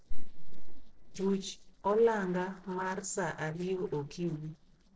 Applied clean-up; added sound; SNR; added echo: neural separator model SepFormer DNS4.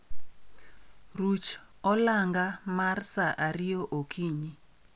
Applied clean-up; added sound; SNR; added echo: none; none; none; none.